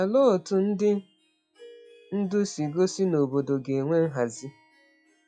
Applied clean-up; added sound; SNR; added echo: classical method log-MMSE.